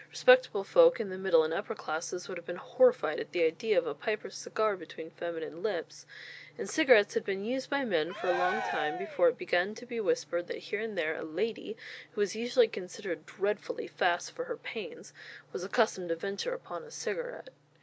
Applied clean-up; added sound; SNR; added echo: none; Cheering; 5 dB; none.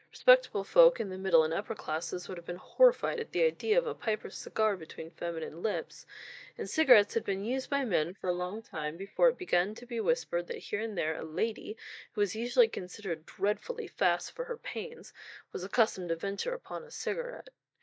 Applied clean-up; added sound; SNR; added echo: neural mask model DeepFilterNet 3.